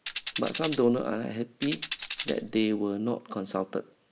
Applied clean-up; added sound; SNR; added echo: none; Tambourine; 2 dB; reverberation time 0.5 s.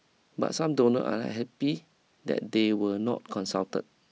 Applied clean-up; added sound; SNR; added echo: none; none; none; none.